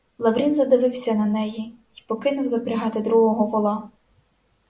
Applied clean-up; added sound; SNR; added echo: none; none; none; none.